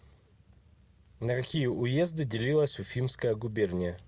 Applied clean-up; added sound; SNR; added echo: none; none; none; none.